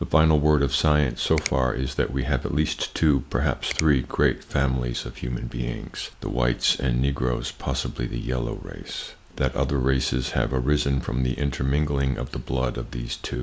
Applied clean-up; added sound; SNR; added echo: neural mask model Resemble Enhance denoiser.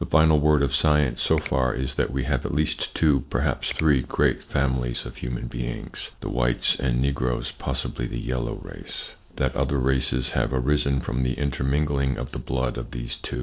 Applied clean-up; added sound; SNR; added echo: neural separator model SepFormer DNS4.